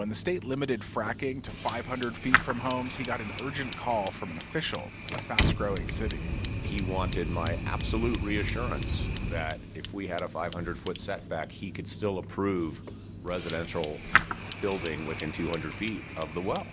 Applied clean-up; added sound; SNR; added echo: none; Fire; 0 dB; none.